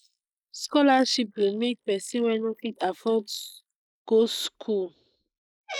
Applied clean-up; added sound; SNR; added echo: neural mask model Resemble Enhance denoiser.